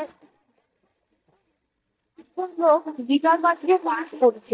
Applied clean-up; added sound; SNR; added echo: neural mask model DeepFilterNet 3.